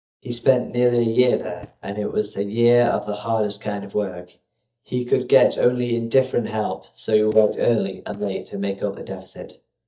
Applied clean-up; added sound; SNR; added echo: neural mask model DeepFilterNet 3.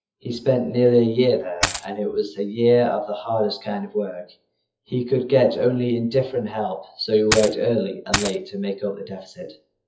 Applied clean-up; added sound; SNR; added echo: classical method WPE with log-MMSE.